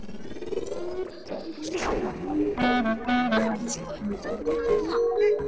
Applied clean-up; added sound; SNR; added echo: neural separator model SepFormer DNS4.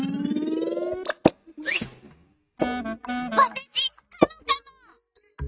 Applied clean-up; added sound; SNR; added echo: neural mask model RNNoise.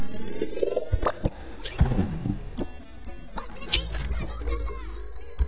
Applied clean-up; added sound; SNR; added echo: neural mask model DeepFilterNet 3.